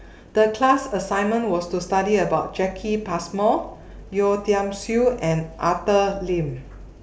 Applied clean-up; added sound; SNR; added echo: none; none; none; none.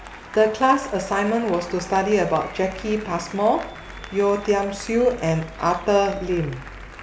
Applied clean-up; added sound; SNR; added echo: none; Applause; 18 dB; none.